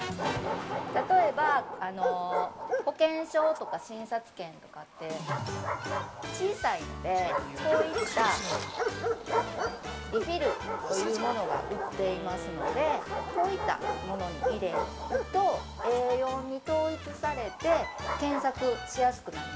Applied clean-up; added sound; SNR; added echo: none; Bark; 5 dB; none.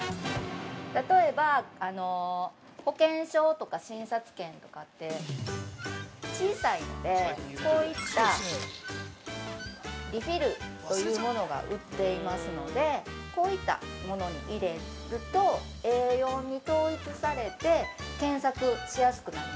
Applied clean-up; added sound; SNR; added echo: none; none; none; none.